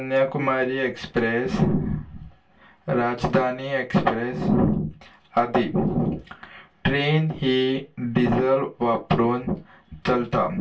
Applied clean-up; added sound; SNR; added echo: none; none; none; reverberation time 0.2 s.